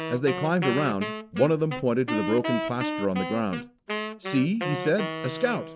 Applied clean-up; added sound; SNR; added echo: none; Wind instrument, woodwind instrument; 6 dB; none.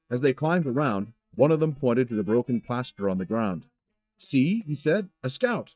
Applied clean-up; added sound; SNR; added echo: neural mask model DeepFilterNet 3.